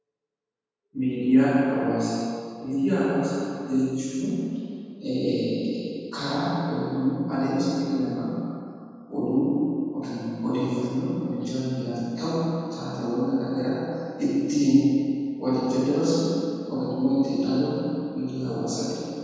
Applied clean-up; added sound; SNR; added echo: none; none; none; reverberation time 2.1 s.